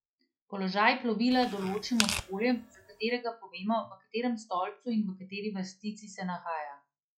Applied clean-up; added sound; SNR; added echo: classical method log-MMSE.